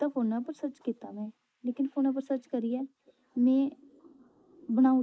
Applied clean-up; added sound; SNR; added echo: neural mask model Resemble Enhance denoiser.